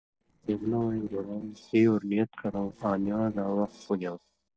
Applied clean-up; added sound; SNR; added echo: neural separator model SepFormer DNS4.